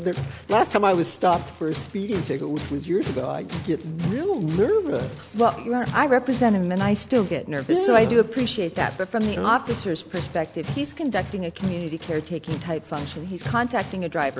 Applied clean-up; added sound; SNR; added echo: none; Tools; 12 dB; none.